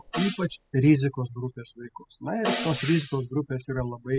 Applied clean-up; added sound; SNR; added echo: classical method spectral subtraction.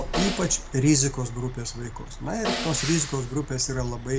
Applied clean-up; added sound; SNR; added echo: none; Truck + Snare drum; 7 dB; none.